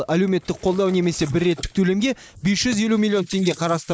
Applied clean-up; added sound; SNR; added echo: neural mask model Resemble Enhance denoiser.